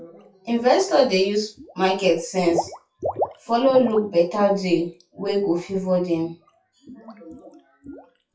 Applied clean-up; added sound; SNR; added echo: classical method WPE with log-MMSE.